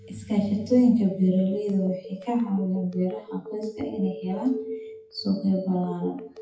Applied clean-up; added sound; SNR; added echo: classical method WPE with log-MMSE.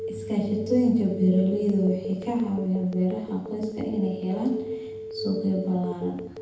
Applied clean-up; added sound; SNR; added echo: none; Telephone; 10 dB; reverberation time 0.8 s.